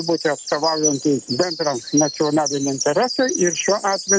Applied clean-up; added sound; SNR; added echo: none; Bird vocalization, bird call, bird song; 7 dB; none.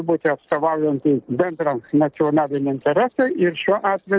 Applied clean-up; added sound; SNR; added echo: neural separator model SepFormer DNS4.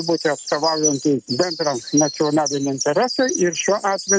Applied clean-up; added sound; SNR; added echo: neural mask model RNNoise.